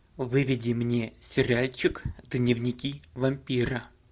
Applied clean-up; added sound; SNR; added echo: none; none; none; none.